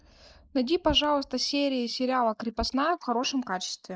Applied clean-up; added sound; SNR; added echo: neural mask model Resemble Enhance denoiser.